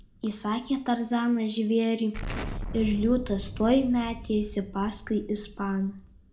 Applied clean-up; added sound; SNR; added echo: none; Explosion; 12 dB; reverberation time 0.3 s.